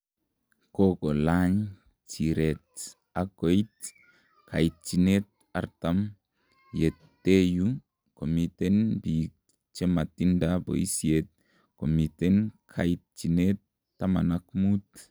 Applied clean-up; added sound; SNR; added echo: none; none; none; none.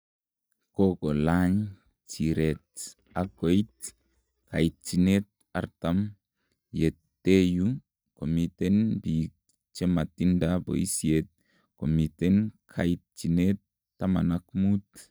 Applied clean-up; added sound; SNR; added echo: neural mask model DeepFilterNet 3.